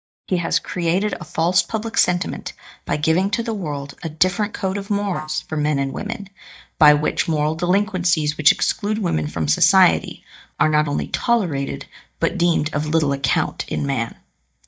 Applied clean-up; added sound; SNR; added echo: neural mask model DeepFilterNet 3.